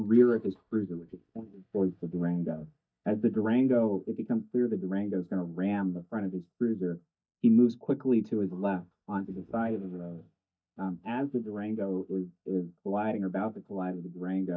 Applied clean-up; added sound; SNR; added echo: neural mask model DeepFilterNet 3.